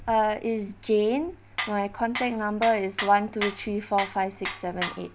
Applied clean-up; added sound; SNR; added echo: none; Tools; 9 dB; none.